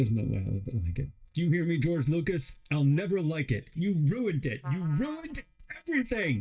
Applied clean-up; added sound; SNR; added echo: neural mask model DeepFilterNet 3.